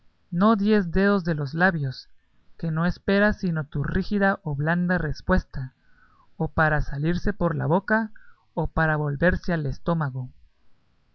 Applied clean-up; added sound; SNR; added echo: none; none; none; none.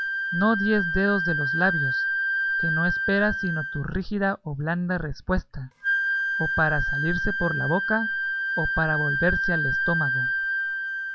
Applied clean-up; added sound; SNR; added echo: none; Wind instrument, woodwind instrument; 0 dB; none.